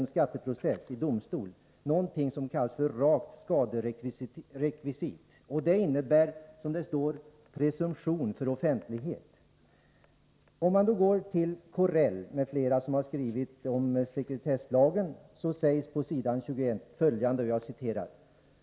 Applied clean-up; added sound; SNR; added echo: none; none; none; none.